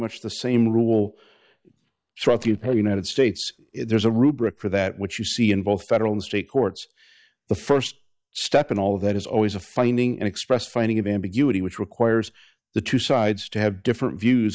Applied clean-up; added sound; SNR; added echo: neural mask model DeepFilterNet 3.